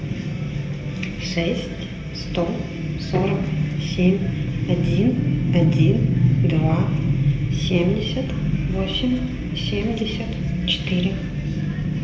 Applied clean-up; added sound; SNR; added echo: none; none; none; reverberation time 0.7 s.